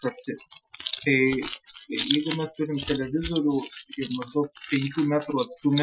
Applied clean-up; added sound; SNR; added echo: classical method Wiener filter.